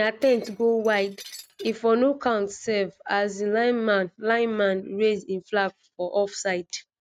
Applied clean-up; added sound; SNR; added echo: neural mask model RNNoise.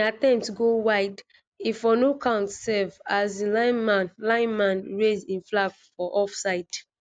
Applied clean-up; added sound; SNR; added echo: none; none; none; none.